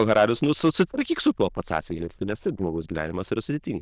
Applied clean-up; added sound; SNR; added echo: neural diffusion model UNIVERSE++.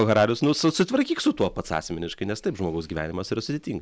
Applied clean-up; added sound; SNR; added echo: none; none; none; none.